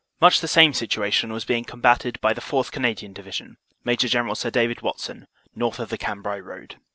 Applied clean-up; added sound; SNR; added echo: none; none; none; none.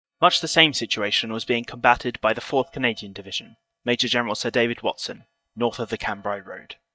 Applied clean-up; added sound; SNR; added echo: neural mask model DeepFilterNet 3.